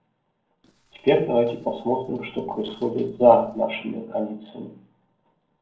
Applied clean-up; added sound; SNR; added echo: neural separator model SepFormer DNS4.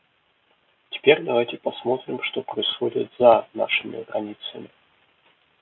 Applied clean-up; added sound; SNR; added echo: none; none; none; none.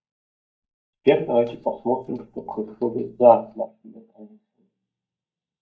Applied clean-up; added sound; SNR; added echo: neural mask model DeepFilterNet 3.